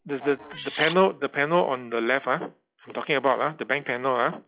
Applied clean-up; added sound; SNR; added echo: classical method log-MMSE.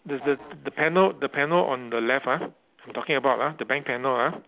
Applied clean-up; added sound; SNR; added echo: none; none; none; none.